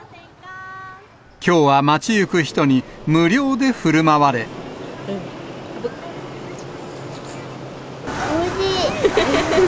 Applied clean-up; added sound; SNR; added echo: none; none; none; none.